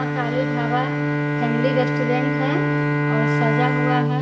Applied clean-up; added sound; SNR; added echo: none; Bowed string instrument; -5 dB; reverberation time 2.9 s.